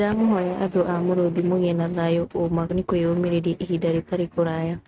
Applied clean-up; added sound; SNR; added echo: neural mask model RNNoise.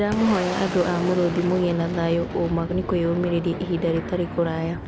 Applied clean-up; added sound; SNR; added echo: none; Boom; 8 dB; none.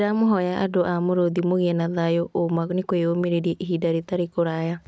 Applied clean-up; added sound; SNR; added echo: none; none; none; none.